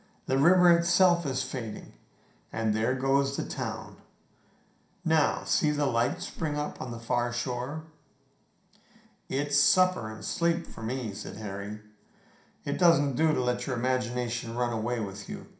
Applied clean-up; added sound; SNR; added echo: none; Whoosh, swoosh, swish; 12 dB; reverberation time 0.5 s.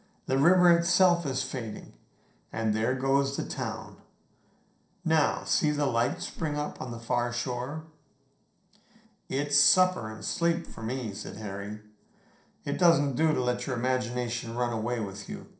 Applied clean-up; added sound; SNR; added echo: neural separator model SepFormer DNS4.